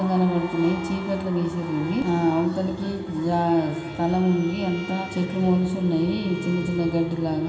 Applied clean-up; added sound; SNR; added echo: none; Bowed string instrument; 20 dB; reverberation time 2.6 s.